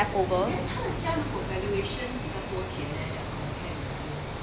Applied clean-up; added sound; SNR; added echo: none; Water + Screech; 1 dB; none.